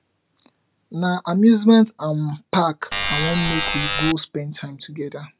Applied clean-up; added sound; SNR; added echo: none; Alarm; 2 dB; none.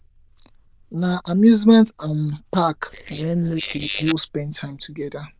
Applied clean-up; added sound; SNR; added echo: neural diffusion model UNIVERSE++.